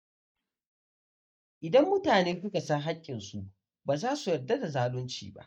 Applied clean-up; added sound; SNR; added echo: neural mask model DeepFilterNet 3.